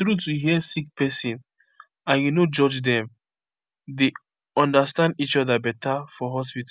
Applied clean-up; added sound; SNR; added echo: none; none; none; none.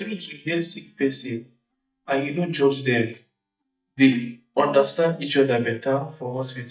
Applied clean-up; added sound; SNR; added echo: neural mask model DeepFilterNet 3.